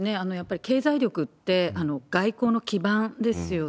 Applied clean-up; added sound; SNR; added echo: none; none; none; none.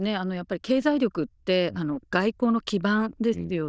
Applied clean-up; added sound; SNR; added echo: neural diffusion model UNIVERSE++.